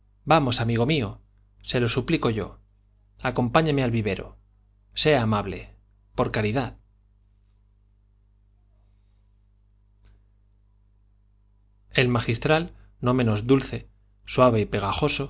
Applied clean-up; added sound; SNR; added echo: none; none; none; none.